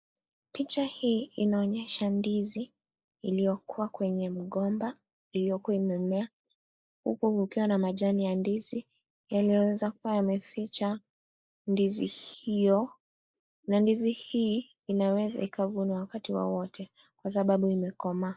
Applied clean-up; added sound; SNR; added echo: neural mask model Resemble Enhance denoiser.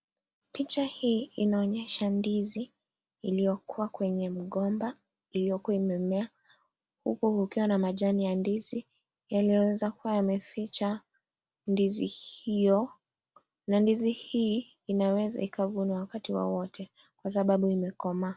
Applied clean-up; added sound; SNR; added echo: none; none; none; none.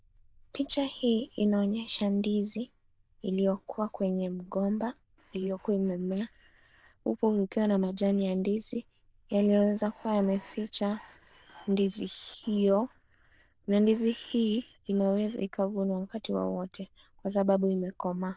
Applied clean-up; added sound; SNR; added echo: neural diffusion model UNIVERSE++.